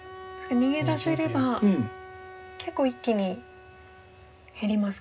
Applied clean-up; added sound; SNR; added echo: none; Bowed string instrument; 16 dB; reverberation time 0.2 s.